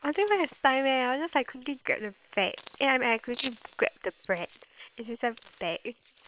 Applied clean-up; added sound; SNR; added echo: neural separator model SepFormer WHAM!.